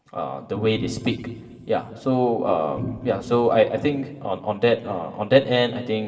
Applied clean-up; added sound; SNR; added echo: none; Organ; 11 dB; reverberation time 1.9 s.